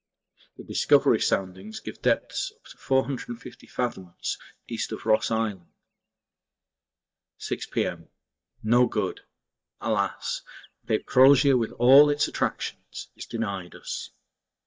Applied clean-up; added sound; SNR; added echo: neural mask model DeepFilterNet 3.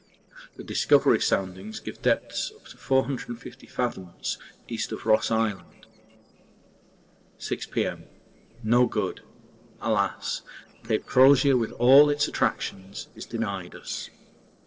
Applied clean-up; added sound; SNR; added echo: neural separator model SepFormer DNS4.